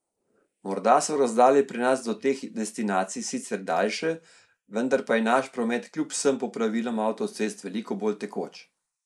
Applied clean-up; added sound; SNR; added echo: neural mask model Resemble Enhance denoiser.